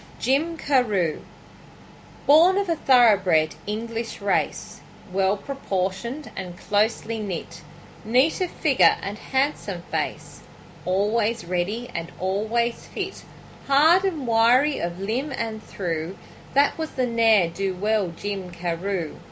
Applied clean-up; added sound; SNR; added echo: none; none; none; none.